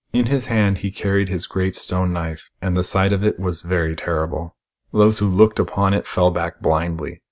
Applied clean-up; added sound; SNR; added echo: none; none; none; none.